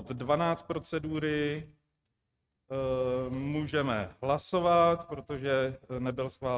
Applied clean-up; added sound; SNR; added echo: neural mask model RNNoise.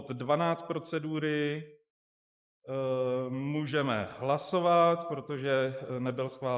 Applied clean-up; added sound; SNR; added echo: neural mask model Resemble Enhance denoiser.